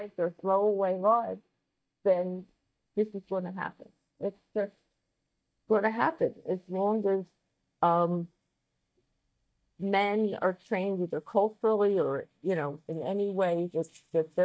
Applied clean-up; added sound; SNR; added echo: neural mask model DeepFilterNet 3.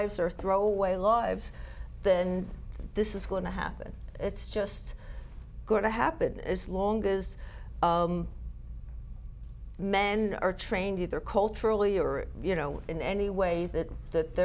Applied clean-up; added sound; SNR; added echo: none; none; none; none.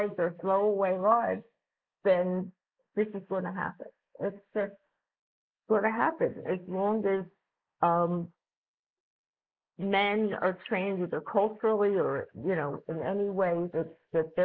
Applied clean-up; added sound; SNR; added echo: neural mask model Resemble Enhance denoiser.